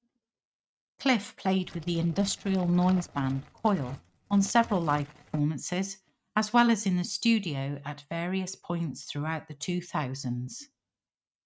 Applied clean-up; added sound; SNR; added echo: neural mask model RNNoise.